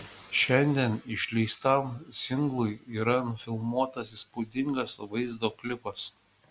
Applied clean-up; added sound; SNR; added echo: none; none; none; none.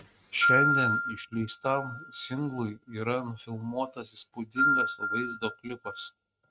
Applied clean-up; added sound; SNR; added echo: neural mask model RNNoise.